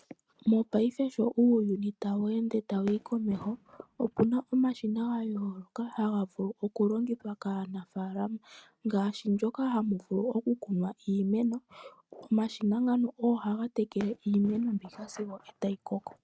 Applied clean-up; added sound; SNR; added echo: neural mask model RNNoise.